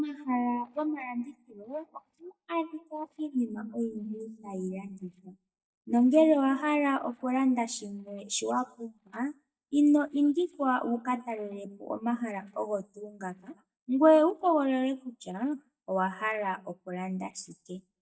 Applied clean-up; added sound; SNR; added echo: neural mask model DeepFilterNet 3.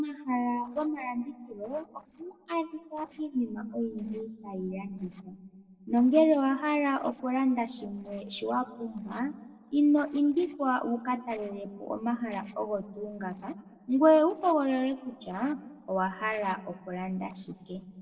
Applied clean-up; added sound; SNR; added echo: neural separator model SepFormer DNS4.